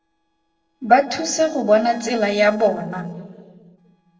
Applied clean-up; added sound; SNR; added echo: neural separator model SepFormer DNS4.